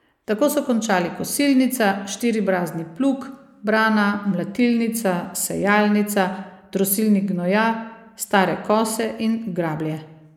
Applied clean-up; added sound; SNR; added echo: neural mask model Resemble Enhance denoiser.